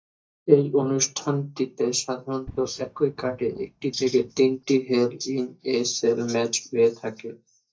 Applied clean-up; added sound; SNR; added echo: neural mask model DeepFilterNet 3.